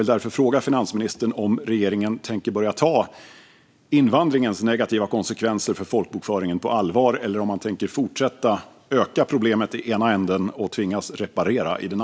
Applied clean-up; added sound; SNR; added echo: none; none; none; none.